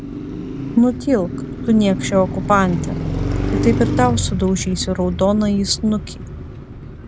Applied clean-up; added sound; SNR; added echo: none; Car passing by; 5 dB; none.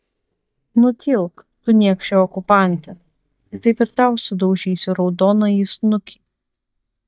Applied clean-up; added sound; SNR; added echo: neural mask model DeepFilterNet 3.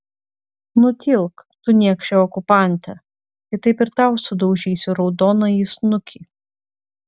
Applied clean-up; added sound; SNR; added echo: none; none; none; none.